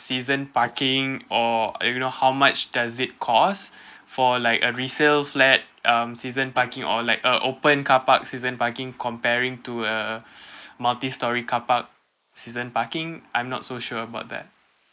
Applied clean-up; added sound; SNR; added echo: neural mask model Resemble Enhance denoiser.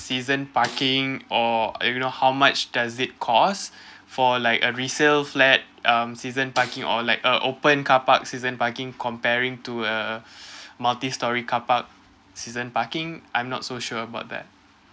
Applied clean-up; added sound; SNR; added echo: none; Snare drum; 17 dB; none.